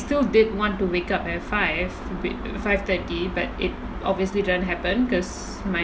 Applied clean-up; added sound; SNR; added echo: none; none; none; none.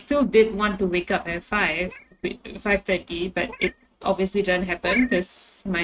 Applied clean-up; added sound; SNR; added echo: neural mask model RNNoise.